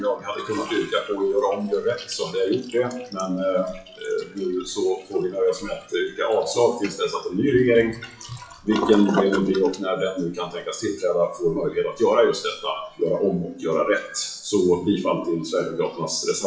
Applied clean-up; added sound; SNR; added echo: classical method WPE with log-MMSE.